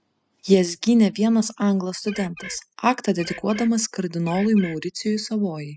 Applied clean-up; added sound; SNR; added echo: classical method spectral subtraction.